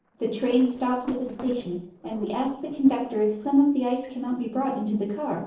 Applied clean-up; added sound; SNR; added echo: neural separator model SepFormer DNS4.